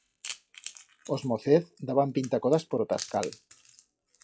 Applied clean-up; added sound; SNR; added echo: classical method log-MMSE.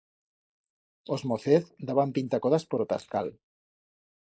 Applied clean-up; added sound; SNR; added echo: neural mask model Resemble Enhance denoiser.